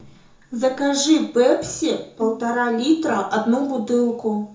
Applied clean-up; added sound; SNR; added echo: none; Bowed string instrument; 18 dB; reverberation time 0.6 s.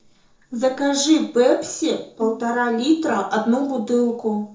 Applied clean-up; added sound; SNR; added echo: neural separator model SepFormer DNS4.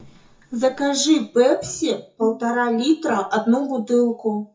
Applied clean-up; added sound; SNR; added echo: classical method WPE with log-MMSE.